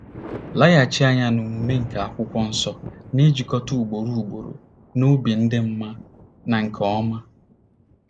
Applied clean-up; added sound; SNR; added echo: none; Thunder; 16 dB; none.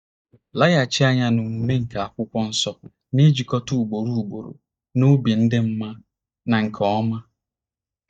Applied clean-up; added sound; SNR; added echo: neural mask model DeepFilterNet 3.